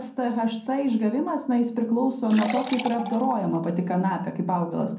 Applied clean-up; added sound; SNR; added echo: none; Liquid; 14 dB; reverberation time 0.5 s.